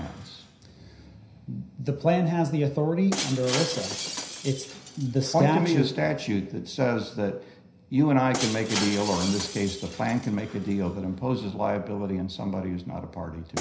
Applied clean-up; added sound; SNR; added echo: none; Shatter; 11 dB; reverberation time 0.5 s.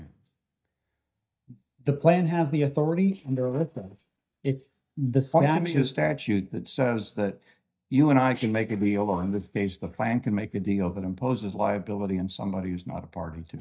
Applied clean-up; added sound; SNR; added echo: neural mask model DeepFilterNet 3.